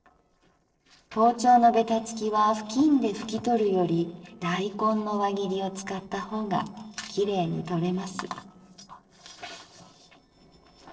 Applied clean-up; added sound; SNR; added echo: neural separator model SepFormer DNS4.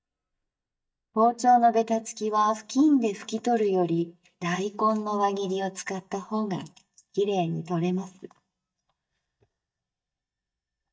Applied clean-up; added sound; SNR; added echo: neural mask model DeepFilterNet 3.